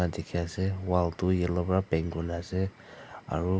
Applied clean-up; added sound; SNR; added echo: none; none; none; none.